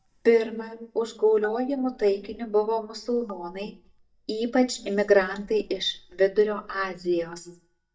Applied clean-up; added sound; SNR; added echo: neural mask model DeepFilterNet 3.